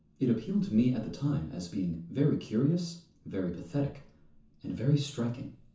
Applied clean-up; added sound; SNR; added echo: none; none; none; reverberation time 0.9 s.